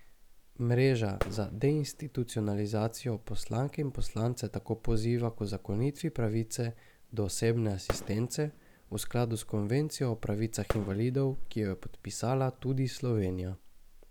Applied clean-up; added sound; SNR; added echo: none; Fireworks; 12 dB; none.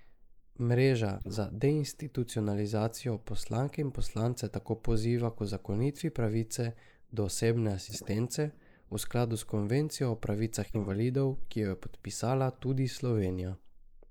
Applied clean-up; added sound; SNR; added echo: neural mask model Resemble Enhance denoiser.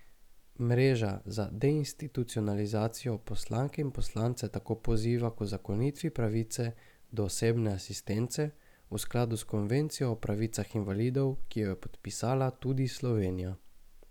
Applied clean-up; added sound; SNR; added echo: none; none; none; none.